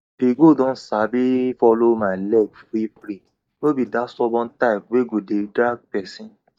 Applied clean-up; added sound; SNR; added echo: neural mask model DeepFilterNet 3.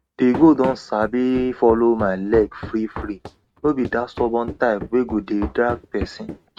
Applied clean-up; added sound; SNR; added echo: neural mask model RNNoise.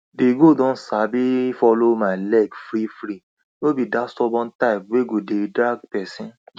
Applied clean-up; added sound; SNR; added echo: none; none; none; none.